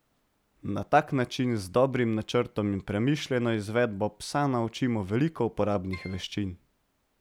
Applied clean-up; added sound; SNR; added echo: none; Keyboard (musical); 16 dB; none.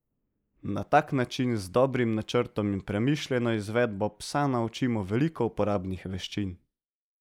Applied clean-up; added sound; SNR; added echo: neural mask model Resemble Enhance denoiser.